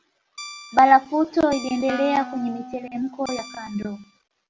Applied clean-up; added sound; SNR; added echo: none; Guitar + Wind instrument, woodwind instrument; 15 dB; none.